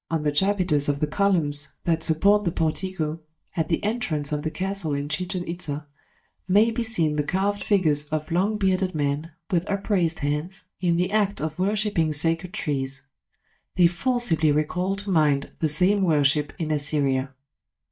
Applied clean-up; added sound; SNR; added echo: neural mask model DeepFilterNet 3.